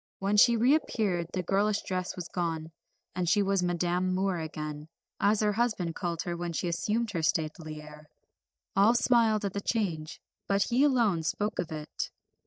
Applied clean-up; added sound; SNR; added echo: neural mask model DeepFilterNet 3.